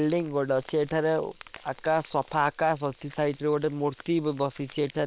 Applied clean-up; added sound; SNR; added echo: neural separator model SepFormer WHAM!.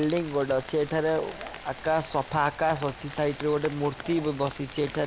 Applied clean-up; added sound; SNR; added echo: none; Rain; 15 dB; none.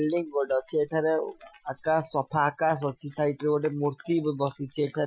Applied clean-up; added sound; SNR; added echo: classical method Wiener filter.